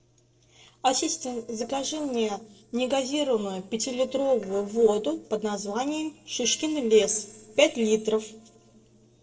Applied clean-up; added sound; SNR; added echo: neural separator model SepFormer DNS4.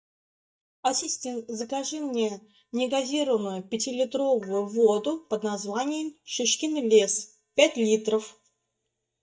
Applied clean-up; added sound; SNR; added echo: neural mask model DeepFilterNet 3.